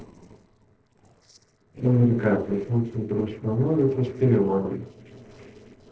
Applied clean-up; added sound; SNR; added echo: neural separator model SepFormer DNS4.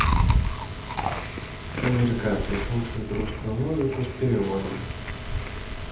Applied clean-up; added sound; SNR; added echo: none; Chewing, mastication; -2 dB; reverberation time 0.7 s.